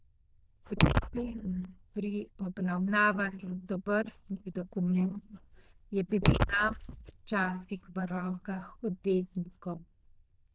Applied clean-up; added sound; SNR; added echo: neural diffusion model UNIVERSE++.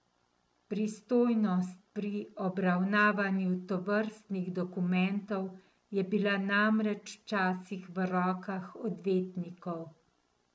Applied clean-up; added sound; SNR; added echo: none; none; none; none.